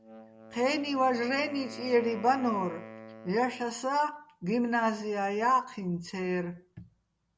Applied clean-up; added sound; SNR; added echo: none; Wind instrument, woodwind instrument; 18 dB; none.